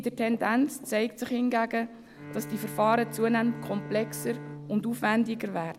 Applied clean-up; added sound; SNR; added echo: none; Bowed string instrument; 15 dB; none.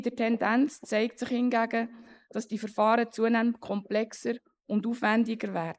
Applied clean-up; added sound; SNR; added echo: neural mask model Resemble Enhance denoiser.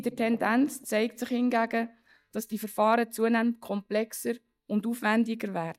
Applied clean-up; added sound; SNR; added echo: neural mask model DeepFilterNet 3.